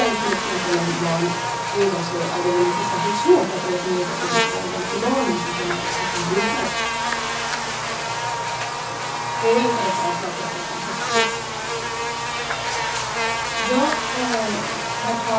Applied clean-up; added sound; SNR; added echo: none; Buzz; -1 dB; reverberation time 0.6 s.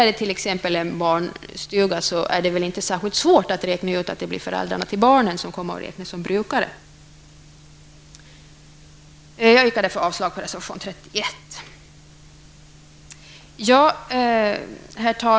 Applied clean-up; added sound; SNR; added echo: none; none; none; none.